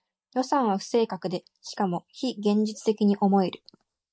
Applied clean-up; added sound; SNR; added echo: neural mask model Resemble Enhance denoiser.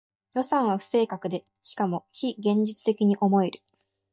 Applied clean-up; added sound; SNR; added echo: neural mask model DeepFilterNet 3.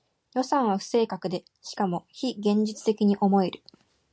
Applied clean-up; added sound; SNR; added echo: none; none; none; none.